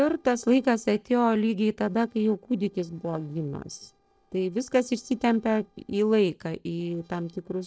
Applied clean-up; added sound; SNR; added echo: neural separator model SepFormer DNS4.